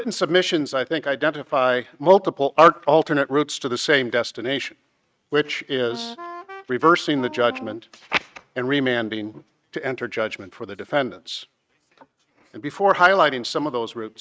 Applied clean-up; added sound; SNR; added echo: neural mask model RNNoise.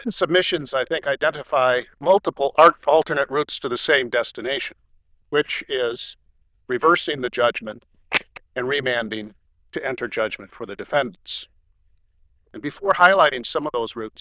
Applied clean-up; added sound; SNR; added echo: neural diffusion model UNIVERSE++.